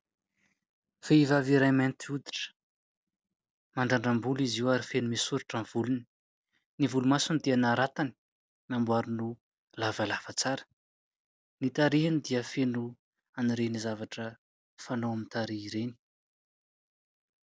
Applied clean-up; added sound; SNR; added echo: none; none; none; none.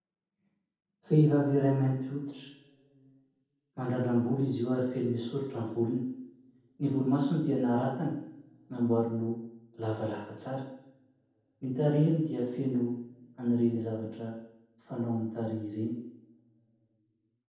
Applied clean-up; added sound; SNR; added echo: none; none; none; reverberation time 0.9 s.